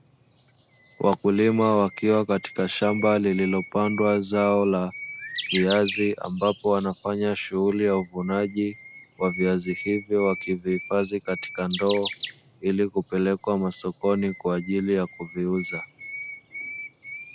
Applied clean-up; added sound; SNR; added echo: none; Bird + Bird; 13 dB; none.